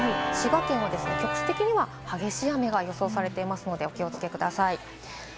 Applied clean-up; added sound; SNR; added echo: none; Organ; 6 dB; none.